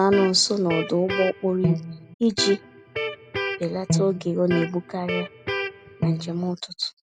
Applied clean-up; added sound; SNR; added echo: none; Electric guitar; 4 dB; none.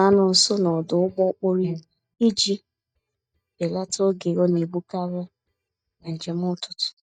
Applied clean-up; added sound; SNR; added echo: neural mask model DeepFilterNet 3.